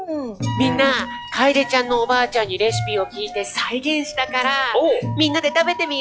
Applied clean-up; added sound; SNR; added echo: classical method log-MMSE.